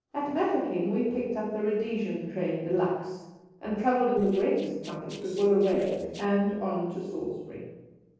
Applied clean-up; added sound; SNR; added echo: neural separator model SepFormer DNS4.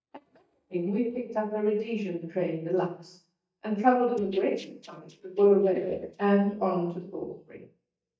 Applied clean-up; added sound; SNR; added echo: neural mask model DeepFilterNet 3.